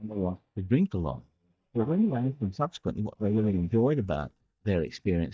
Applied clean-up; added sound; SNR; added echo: neural mask model DeepFilterNet 3.